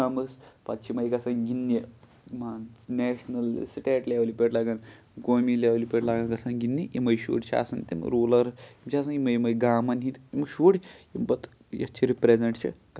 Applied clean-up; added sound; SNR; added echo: none; none; none; none.